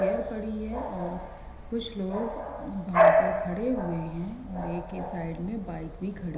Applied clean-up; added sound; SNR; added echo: none; Bark / Bird vocalization, bird call, bird song; -4 dB; reverberation time 0.9 s.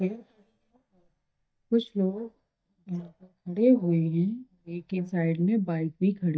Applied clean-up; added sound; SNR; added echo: neural mask model DeepFilterNet 3.